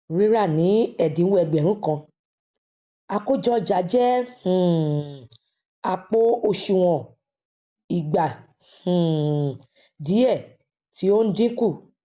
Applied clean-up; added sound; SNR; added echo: none; none; none; none.